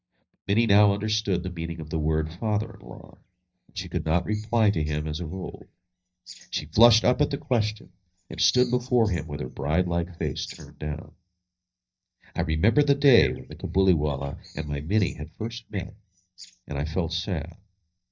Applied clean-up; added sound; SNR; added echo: neural mask model DeepFilterNet 3.